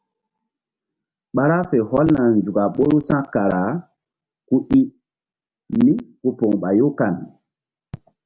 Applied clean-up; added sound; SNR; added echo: none; none; none; none.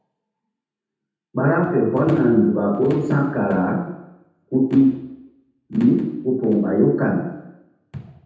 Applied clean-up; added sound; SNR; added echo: none; none; none; reverberation time 0.9 s.